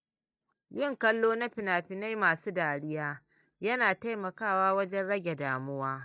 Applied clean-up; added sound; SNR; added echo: neural mask model DeepFilterNet 3.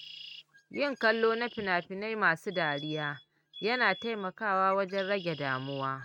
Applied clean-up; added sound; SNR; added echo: neural mask model RNNoise.